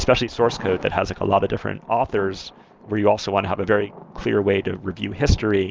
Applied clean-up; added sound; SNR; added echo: none; Thunder; 20 dB; none.